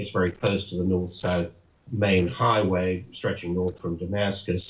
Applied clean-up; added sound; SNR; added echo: neural separator model SepFormer DNS4.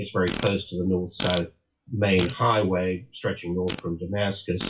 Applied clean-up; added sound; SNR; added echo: classical method WPE with log-MMSE.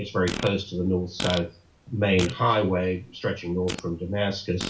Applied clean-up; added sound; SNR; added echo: none; Fart; 12 dB; reverberation time 0.3 s.